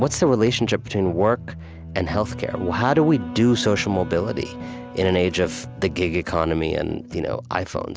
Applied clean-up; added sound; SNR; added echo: none; none; none; none.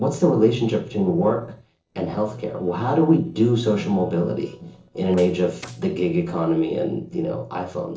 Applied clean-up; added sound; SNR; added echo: neural separator model SepFormer DNS4.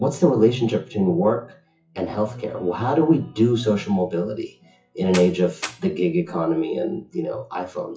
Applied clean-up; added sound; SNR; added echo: classical method WPE with log-MMSE.